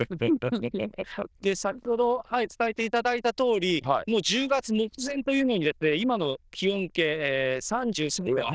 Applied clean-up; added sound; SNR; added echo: neural diffusion model UNIVERSE++.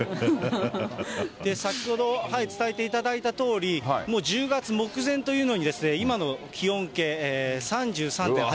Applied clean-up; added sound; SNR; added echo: none; none; none; none.